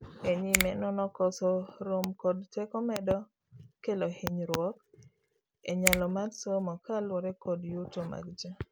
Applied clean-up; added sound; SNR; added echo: none; Finger snapping; 3 dB; none.